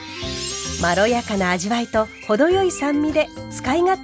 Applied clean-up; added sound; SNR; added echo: none; Bird + Wind instrument, woodwind instrument; 18 dB; none.